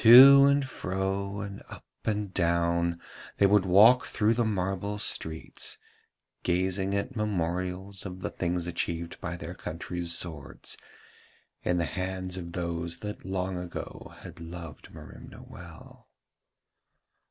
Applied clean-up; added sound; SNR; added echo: none; none; none; none.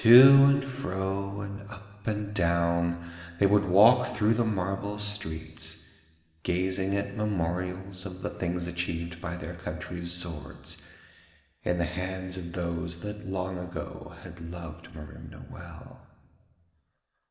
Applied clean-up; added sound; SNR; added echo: none; none; none; reverberation time 1.7 s.